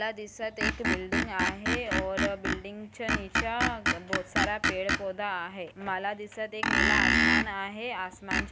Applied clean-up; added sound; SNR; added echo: none; Screech; -5 dB; none.